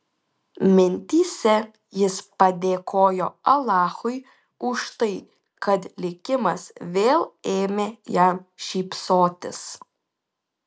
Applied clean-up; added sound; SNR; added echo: none; none; none; none.